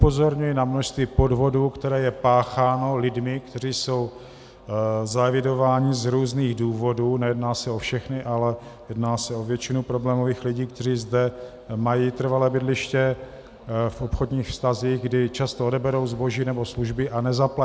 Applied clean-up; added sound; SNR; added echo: none; none; none; none.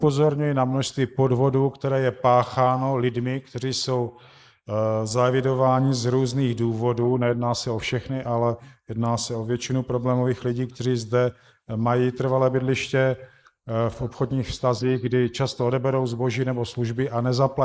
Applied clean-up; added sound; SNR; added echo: neural mask model Resemble Enhance denoiser.